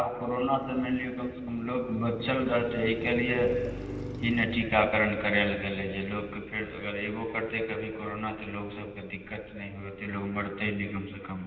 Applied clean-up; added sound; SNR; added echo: none; Car passing by; 14 dB; reverberation time 2.0 s.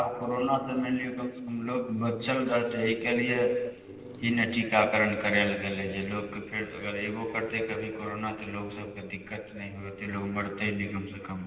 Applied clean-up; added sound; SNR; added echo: neural separator model SepFormer DNS4.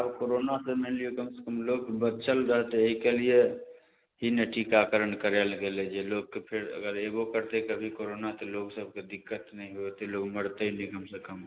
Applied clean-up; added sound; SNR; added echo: none; none; none; none.